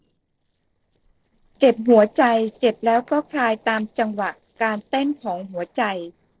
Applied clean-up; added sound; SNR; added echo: neural separator model SepFormer DNS4.